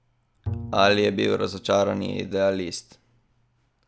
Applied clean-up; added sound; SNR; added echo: none; Bowed string instrument; 14 dB; none.